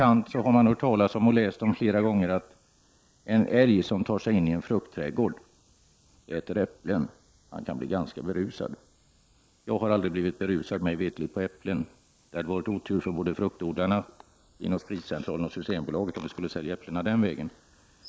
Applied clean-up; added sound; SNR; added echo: neural mask model Resemble Enhance denoiser.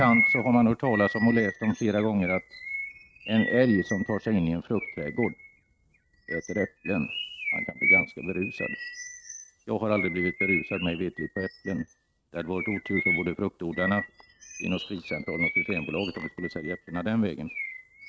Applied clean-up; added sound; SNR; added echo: neural mask model RNNoise.